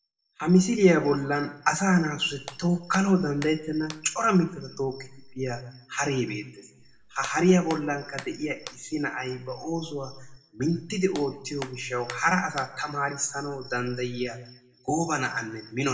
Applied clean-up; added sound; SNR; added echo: none; Hands; 19 dB; reverberation time 0.6 s.